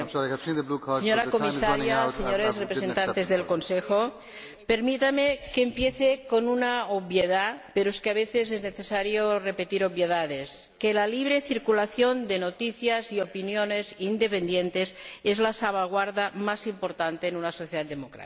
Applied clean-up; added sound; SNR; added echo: none; none; none; none.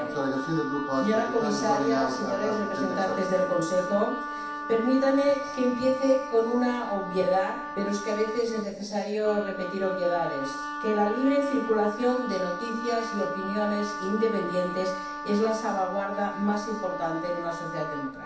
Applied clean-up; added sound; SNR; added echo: none; Wind instrument, woodwind instrument; 8 dB; reverberation time 0.7 s.